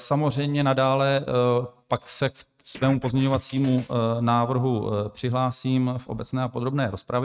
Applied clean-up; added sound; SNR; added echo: neural mask model RNNoise.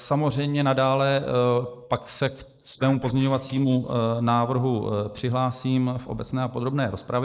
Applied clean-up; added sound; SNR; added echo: neural mask model Resemble Enhance denoiser.